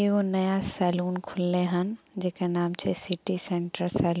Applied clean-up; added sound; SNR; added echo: none; none; none; none.